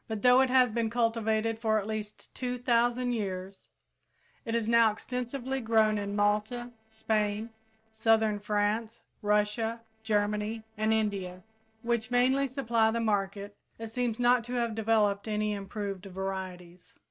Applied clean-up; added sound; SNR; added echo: neural separator model SepFormer DNS4.